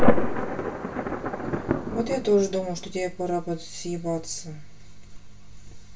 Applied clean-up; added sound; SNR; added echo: none; Thunder; 5 dB; reverberation time 0.1 s.